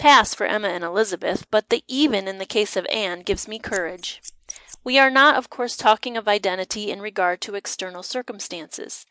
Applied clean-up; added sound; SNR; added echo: neural mask model Resemble Enhance denoiser.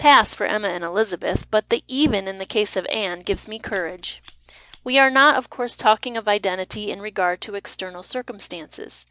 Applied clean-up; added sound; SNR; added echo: none; Scissors; 19 dB; none.